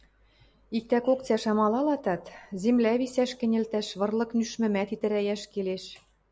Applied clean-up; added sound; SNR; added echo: none; none; none; none.